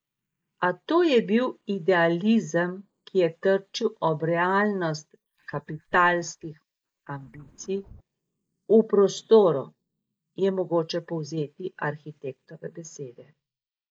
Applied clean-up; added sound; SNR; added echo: neural mask model Resemble Enhance denoiser.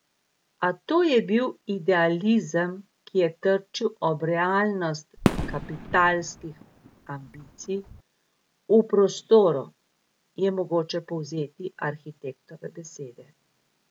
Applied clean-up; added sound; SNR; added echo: none; Fireworks; 6 dB; none.